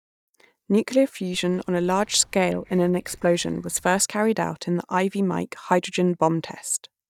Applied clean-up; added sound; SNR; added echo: neural mask model DeepFilterNet 3.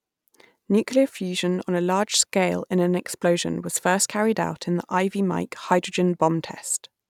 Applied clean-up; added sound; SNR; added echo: none; none; none; none.